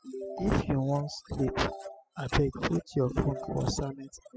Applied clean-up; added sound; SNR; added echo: classical method spectral subtraction.